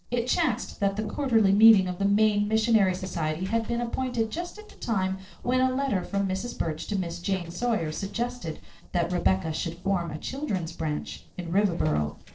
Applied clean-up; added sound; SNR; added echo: neural separator model SepFormer DNS4.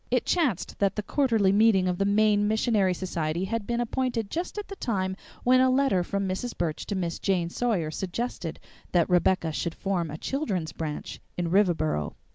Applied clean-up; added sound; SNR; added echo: none; none; none; none.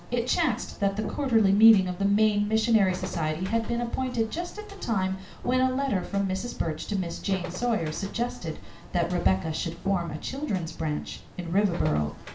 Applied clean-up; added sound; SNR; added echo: none; Buzz; 16 dB; reverberation time 0.4 s.